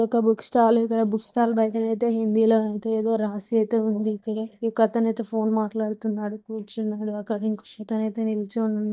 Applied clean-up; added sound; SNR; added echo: neural mask model DeepFilterNet 3.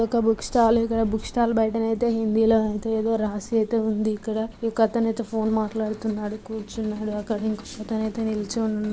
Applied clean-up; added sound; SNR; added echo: none; none; none; none.